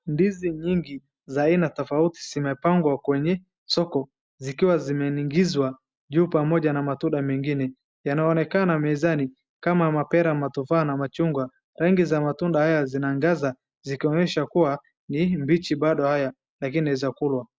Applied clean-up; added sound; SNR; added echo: none; none; none; none.